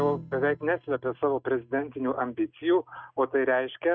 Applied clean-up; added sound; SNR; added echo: neural mask model RNNoise.